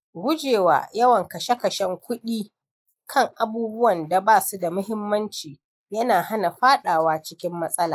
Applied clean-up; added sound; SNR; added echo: neural mask model Resemble Enhance denoiser.